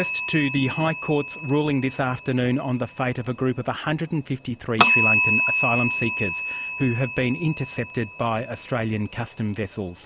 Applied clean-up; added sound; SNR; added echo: none; Bell; 3 dB; none.